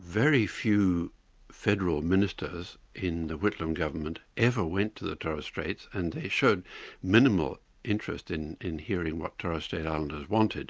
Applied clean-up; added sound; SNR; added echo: none; none; none; none.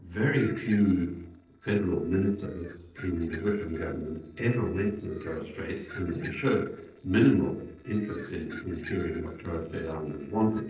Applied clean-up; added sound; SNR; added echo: neural separator model SepFormer DNS4.